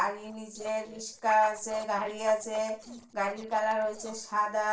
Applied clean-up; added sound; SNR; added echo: neural separator model SepFormer DNS4.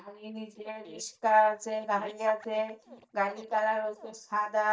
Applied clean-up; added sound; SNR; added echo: neural mask model DeepFilterNet 3.